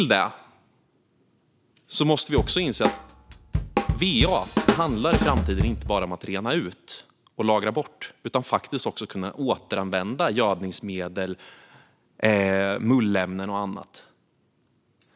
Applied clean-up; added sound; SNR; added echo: none; Drum / Drum kit; 0 dB; none.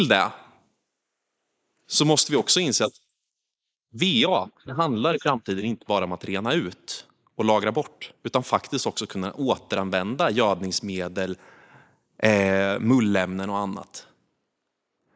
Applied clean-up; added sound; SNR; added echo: neural mask model Resemble Enhance denoiser.